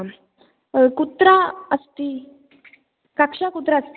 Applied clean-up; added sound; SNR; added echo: none; none; none; none.